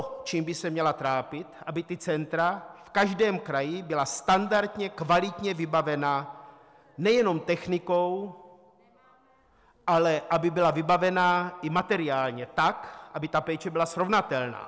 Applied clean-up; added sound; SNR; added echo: none; none; none; none.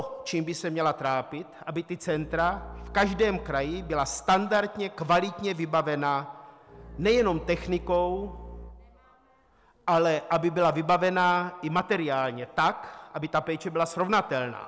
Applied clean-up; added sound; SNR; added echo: none; Bowed string instrument; 16 dB; none.